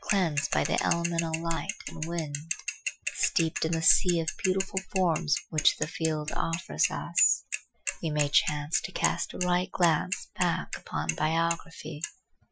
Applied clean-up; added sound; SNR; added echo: classical method Wiener filter.